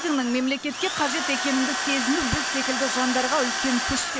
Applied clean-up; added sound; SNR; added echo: none; Drill; 2 dB; none.